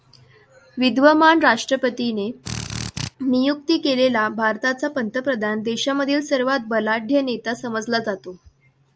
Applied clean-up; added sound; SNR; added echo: none; Drill; 8 dB; none.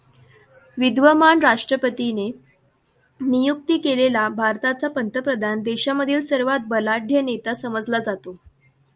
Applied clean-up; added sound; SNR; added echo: none; none; none; none.